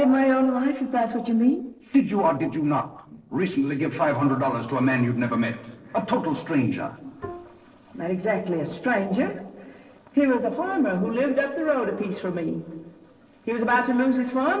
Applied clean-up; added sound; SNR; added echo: neural separator model SepFormer DNS4.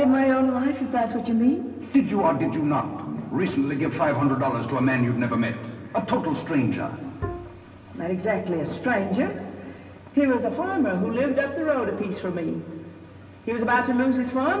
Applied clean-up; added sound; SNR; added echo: none; Bowed string instrument; 12 dB; reverberation time 2.1 s.